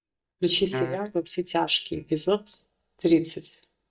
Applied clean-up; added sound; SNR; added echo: neural mask model DeepFilterNet 3.